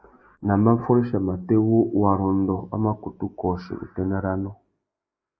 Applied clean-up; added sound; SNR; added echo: neural mask model Resemble Enhance denoiser.